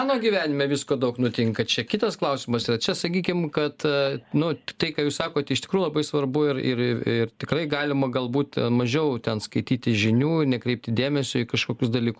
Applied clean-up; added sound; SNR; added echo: none; none; none; none.